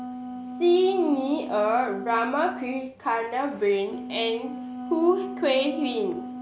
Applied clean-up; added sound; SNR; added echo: none; Wind instrument, woodwind instrument; 10 dB; none.